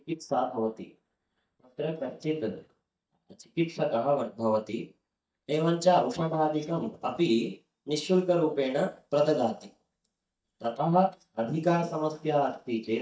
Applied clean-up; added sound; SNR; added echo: neural mask model DeepFilterNet 3.